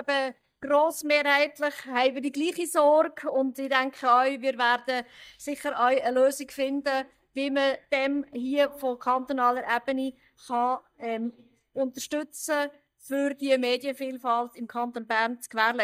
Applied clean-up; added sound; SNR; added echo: neural mask model DeepFilterNet 3.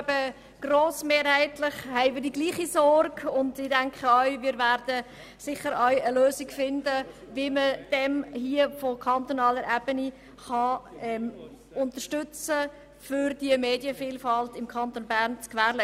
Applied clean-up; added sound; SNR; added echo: none; none; none; none.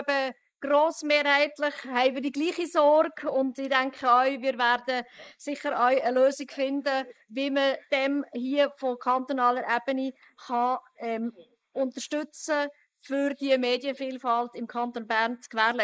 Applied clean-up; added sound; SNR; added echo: neural mask model Resemble Enhance denoiser.